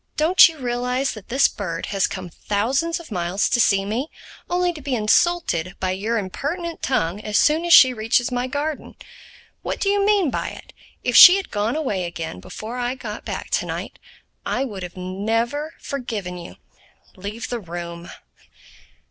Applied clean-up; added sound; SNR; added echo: none; none; none; none.